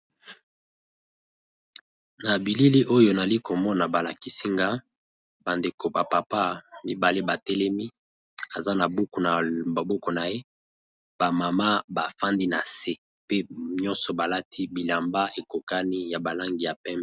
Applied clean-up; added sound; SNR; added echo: none; none; none; none.